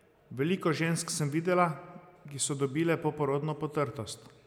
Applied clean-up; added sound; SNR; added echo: none; none; none; none.